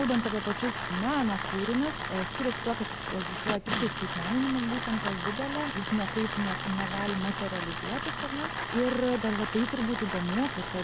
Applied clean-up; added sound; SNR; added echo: none; Tools; 3 dB; none.